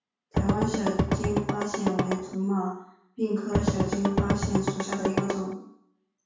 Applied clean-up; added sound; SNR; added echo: none; Drum / Drum kit; -3 dB; reverberation time 0.6 s.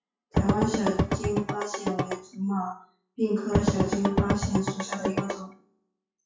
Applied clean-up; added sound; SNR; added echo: classical method WPE with log-MMSE.